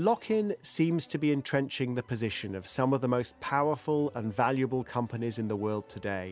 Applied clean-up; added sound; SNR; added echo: none; none; none; none.